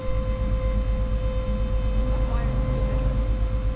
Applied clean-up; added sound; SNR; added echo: none; Bowed string instrument; 13 dB; none.